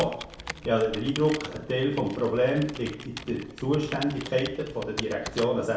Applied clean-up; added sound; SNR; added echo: none; Computer keyboard; 13 dB; reverberation time 0.6 s.